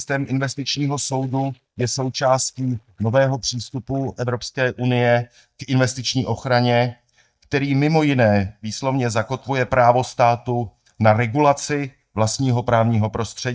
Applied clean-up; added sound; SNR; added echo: neural mask model DeepFilterNet 3.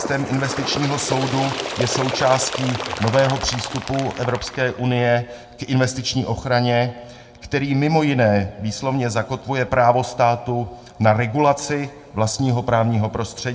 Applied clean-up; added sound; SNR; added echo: none; Bird; 11 dB; reverberation time 0.8 s.